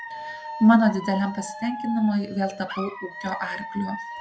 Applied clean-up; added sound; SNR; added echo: none; Alarm / Dog; 11 dB; none.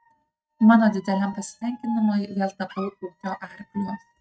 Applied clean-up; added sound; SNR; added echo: neural mask model RNNoise.